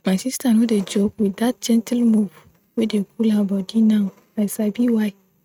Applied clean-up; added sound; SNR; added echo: neural mask model RNNoise.